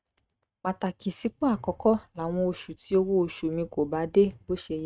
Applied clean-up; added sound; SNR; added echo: neural mask model RNNoise.